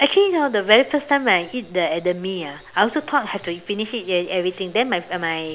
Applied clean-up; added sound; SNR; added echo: none; none; none; none.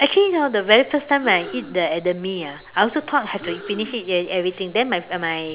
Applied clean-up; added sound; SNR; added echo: none; Breathing; 19 dB; none.